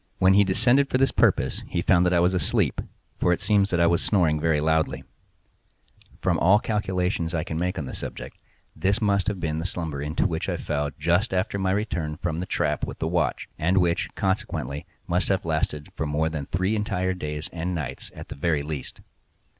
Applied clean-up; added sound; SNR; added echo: none; none; none; none.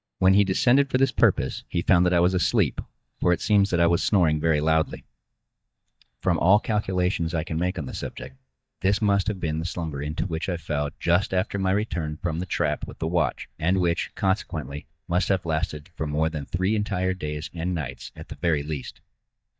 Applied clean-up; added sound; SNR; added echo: neural mask model DeepFilterNet 3.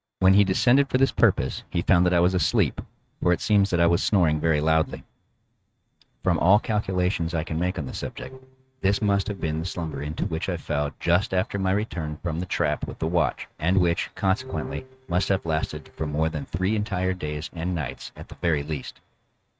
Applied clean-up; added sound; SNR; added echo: neural mask model RNNoise.